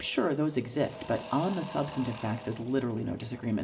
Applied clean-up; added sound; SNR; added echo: none; Engine / Drill / Mechanisms; 15 dB; reverberation time 0.6 s.